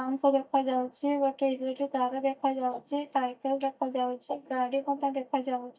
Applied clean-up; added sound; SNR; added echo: neural mask model DeepFilterNet 3.